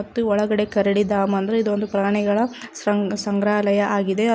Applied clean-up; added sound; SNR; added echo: none; none; none; none.